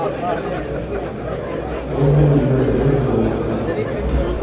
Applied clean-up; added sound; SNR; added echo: none; Crowd; 3 dB; reverberation time 2.1 s.